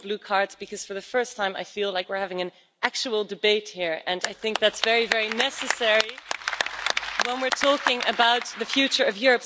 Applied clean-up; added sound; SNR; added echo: none; none; none; none.